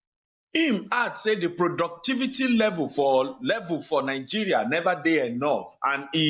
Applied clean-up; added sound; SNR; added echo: neural mask model Resemble Enhance denoiser.